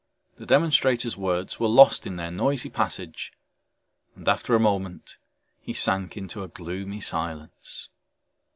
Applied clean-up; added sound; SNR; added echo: none; none; none; none.